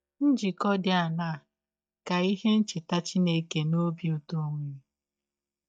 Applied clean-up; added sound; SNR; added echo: neural mask model DeepFilterNet 3.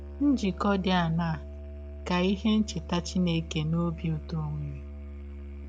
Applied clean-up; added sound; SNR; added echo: none; Musical instrument; 11 dB; none.